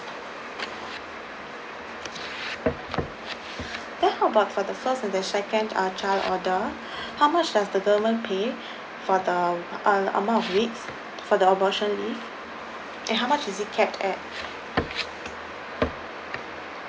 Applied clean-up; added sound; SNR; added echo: none; none; none; none.